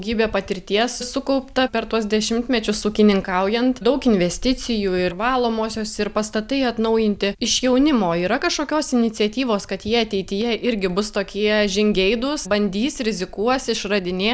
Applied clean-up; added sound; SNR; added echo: none; none; none; none.